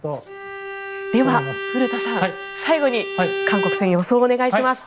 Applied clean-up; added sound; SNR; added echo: none; Bowed string instrument; 7 dB; none.